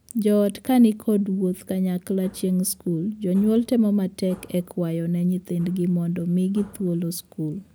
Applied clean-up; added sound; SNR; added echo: none; none; none; none.